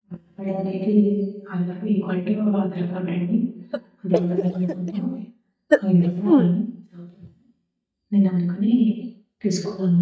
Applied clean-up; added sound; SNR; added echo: neural mask model DeepFilterNet 3.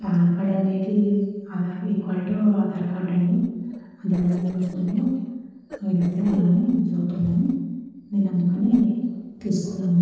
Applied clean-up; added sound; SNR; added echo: neural separator model SepFormer DNS4.